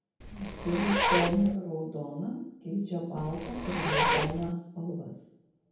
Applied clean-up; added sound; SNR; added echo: none; Zipper (clothing); -2 dB; reverberation time 0.9 s.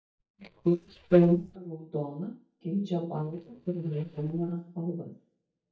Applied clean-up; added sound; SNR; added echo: neural mask model DeepFilterNet 3.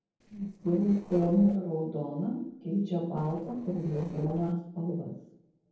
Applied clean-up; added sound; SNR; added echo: neural separator model SepFormer DNS4.